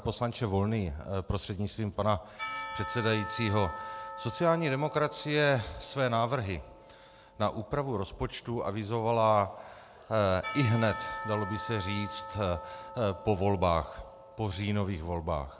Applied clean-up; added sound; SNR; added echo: none; Church bell / Percussion; 13 dB; none.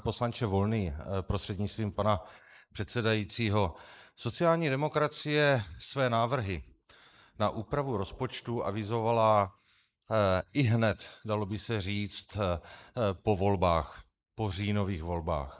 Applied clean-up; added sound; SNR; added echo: neural mask model Resemble Enhance denoiser.